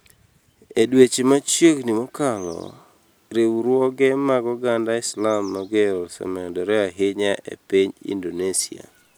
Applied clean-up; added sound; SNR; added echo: none; none; none; none.